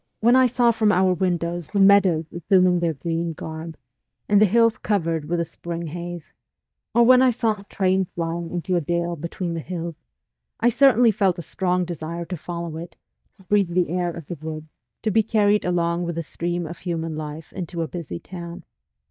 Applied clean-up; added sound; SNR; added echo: neural mask model DeepFilterNet 3.